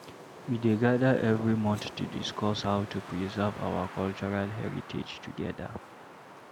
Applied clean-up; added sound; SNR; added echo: none; Wind; 15 dB; none.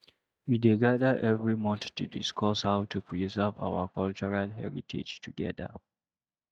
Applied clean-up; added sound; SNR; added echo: neural mask model DeepFilterNet 3.